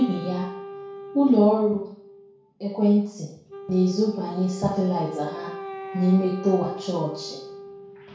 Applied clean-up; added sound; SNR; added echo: none; Wind instrument, woodwind instrument; 14 dB; reverberation time 0.6 s.